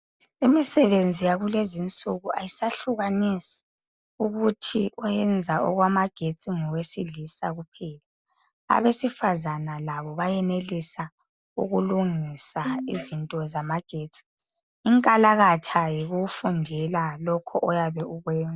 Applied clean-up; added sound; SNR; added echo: neural separator model SepFormer DNS4.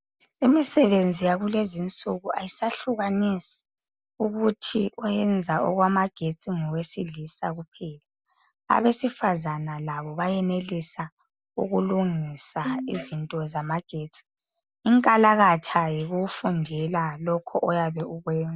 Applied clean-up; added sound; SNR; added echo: none; Bowed string instrument; 9 dB; none.